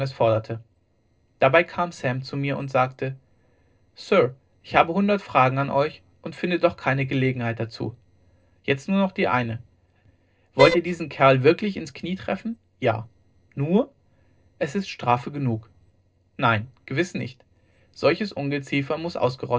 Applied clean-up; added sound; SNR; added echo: neural separator model SepFormer DNS4.